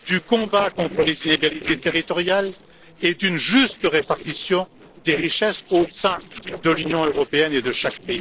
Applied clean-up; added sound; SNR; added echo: neural separator model SepFormer DNS4.